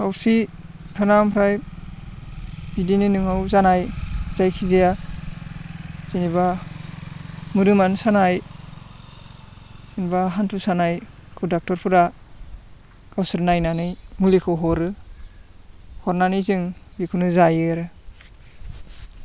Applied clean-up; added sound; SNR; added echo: none; none; none; none.